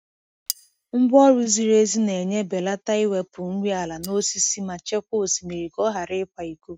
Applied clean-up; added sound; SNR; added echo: neural mask model RNNoise.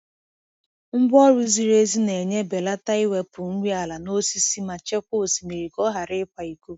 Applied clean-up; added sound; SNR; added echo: none; none; none; none.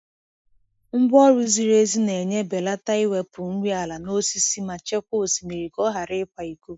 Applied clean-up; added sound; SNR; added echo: neural mask model Resemble Enhance denoiser.